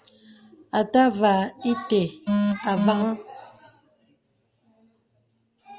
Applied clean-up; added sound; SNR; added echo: none; none; none; none.